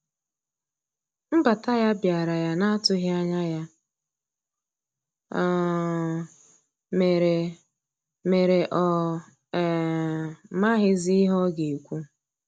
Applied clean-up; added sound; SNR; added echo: none; none; none; none.